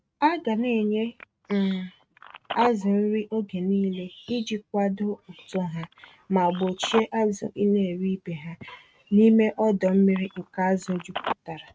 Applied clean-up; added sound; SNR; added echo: neural mask model RNNoise.